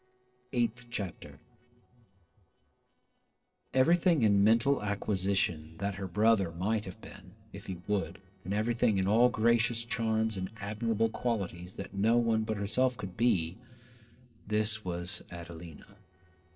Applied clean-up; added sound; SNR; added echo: neural separator model SepFormer DNS4.